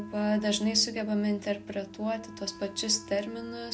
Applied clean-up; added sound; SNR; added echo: none; Wind instrument, woodwind instrument; 18 dB; none.